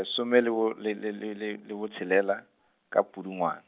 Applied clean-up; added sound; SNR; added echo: none; none; none; none.